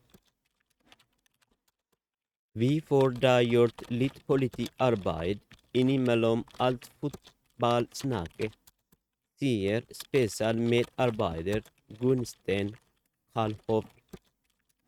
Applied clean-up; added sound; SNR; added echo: neural mask model RNNoise.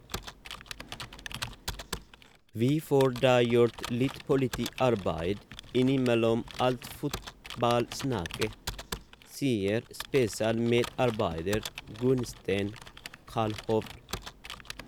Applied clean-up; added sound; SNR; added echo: none; Computer keyboard; 13 dB; none.